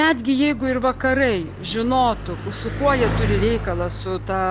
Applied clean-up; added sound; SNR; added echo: none; Bicycle; 7 dB; none.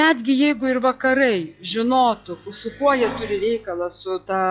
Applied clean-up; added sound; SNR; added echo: classical method log-MMSE.